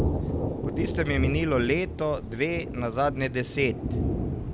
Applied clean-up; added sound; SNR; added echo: none; Thunder; 1 dB; none.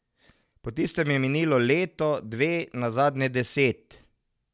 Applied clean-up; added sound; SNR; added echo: none; none; none; none.